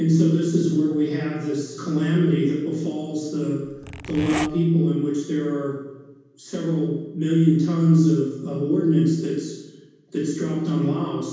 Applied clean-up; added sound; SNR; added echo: none; Zipper (clothing); 10 dB; reverberation time 1.2 s.